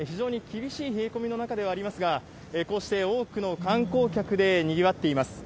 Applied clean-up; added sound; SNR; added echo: none; none; none; none.